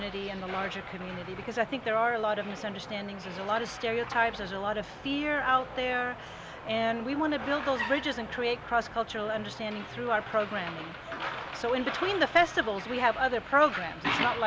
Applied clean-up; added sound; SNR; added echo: none; none; none; none.